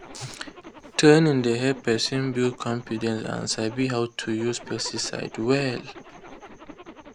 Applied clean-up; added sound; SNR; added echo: none; Zipper (clothing); 18 dB; none.